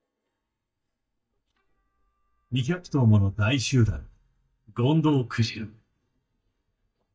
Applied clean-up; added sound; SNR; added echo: neural mask model DeepFilterNet 3.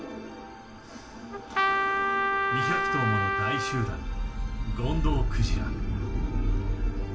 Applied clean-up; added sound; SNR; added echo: none; Trumpet; -1 dB; reverberation time 0.2 s.